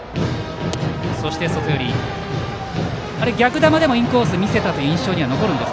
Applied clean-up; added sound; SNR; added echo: none; none; none; none.